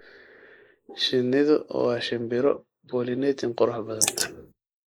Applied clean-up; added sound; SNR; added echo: neural mask model Resemble Enhance denoiser.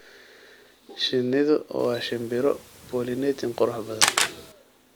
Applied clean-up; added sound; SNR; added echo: none; Camera; 3 dB; none.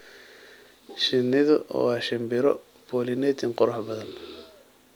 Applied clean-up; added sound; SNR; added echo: none; none; none; none.